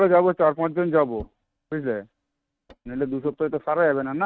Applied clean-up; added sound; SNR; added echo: neural mask model RNNoise.